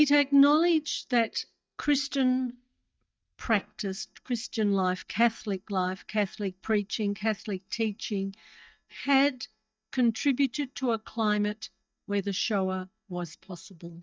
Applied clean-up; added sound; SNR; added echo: neural mask model DeepFilterNet 3.